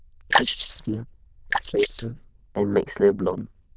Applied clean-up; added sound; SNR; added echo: neural diffusion model UNIVERSE++.